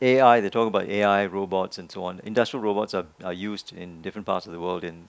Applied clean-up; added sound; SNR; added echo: none; none; none; none.